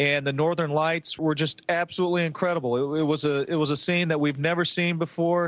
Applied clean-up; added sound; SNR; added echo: none; none; none; none.